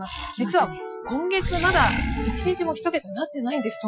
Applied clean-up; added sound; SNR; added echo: classical method Wiener filter.